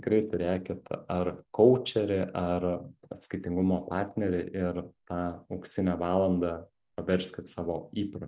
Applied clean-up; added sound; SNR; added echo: none; none; none; none.